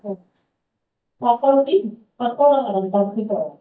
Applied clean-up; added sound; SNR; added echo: neural mask model DeepFilterNet 3.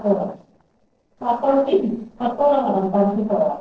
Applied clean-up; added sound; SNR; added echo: neural separator model SepFormer DNS4.